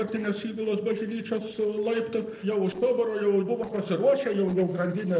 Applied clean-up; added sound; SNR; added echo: neural separator model SepFormer DNS4.